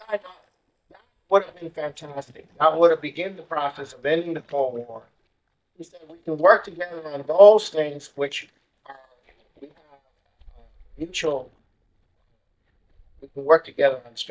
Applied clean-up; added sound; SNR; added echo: neural mask model DeepFilterNet 3.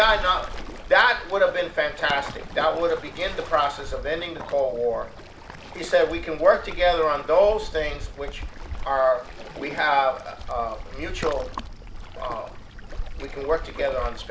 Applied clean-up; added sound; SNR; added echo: none; Waves, surf; 10 dB; none.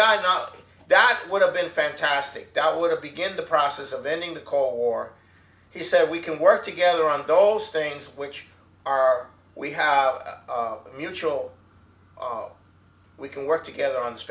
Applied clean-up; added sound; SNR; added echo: none; none; none; none.